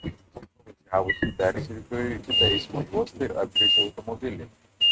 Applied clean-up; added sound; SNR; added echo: neural mask model RNNoise.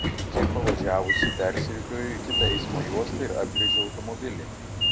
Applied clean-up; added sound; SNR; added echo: none; Sliding door / Train; -4 dB; none.